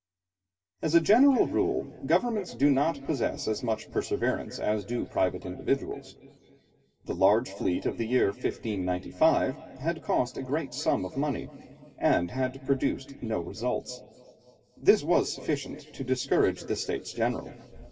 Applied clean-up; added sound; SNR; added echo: none; none; none; reverberation time 2.5 s.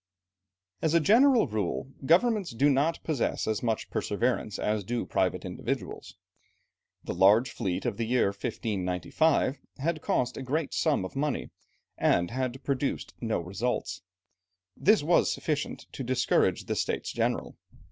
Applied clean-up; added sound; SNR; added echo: none; none; none; none.